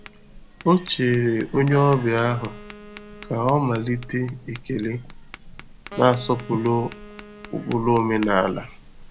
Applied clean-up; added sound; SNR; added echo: none; Tap + Wind instrument, woodwind instrument; 16 dB; none.